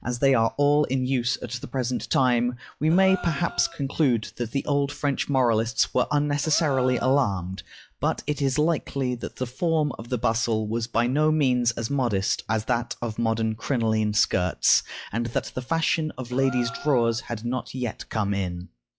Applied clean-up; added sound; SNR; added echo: classical method log-MMSE.